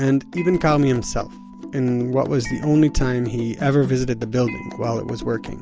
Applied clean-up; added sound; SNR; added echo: none; Fireworks; 19 dB; none.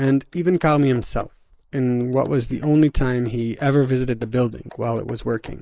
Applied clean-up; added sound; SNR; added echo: neural mask model Resemble Enhance denoiser.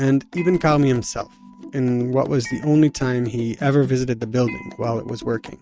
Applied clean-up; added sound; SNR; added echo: neural mask model RNNoise.